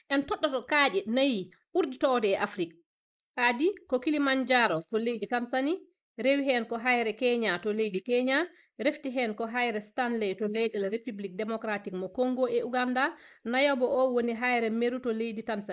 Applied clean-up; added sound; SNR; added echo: neural mask model Resemble Enhance denoiser.